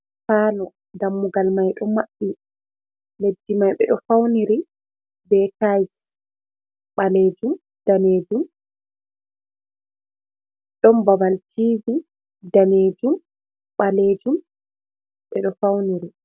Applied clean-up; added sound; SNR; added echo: none; none; none; none.